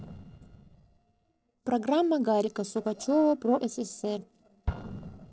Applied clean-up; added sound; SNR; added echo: neural separator model SepFormer DNS4.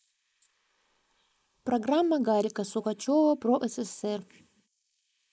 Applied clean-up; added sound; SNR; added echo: neural mask model Resemble Enhance denoiser.